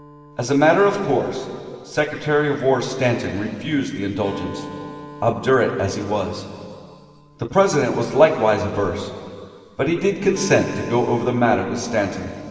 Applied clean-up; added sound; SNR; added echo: none; Acoustic guitar; 19 dB; reverberation time 2.5 s.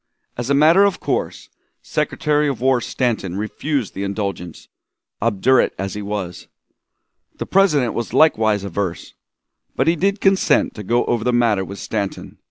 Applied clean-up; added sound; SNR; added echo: none; none; none; none.